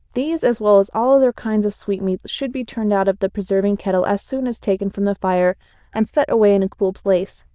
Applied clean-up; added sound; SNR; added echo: neural diffusion model UNIVERSE++.